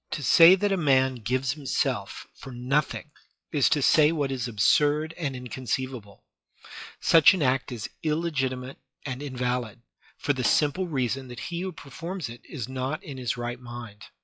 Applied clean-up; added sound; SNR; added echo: classical method log-MMSE.